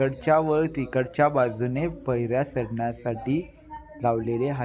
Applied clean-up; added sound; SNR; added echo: none; none; none; none.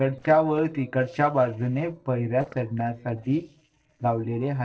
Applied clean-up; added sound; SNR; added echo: neural separator model SepFormer DNS4.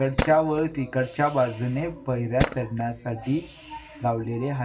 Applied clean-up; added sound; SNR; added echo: none; Tools; 9 dB; reverberation time 0.2 s.